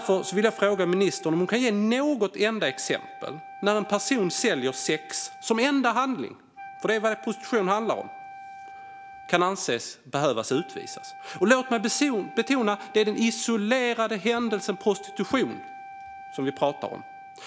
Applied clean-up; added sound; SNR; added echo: none; Wind instrument, woodwind instrument; 17 dB; none.